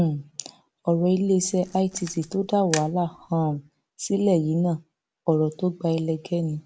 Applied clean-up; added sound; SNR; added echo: none; Camera; 15 dB; none.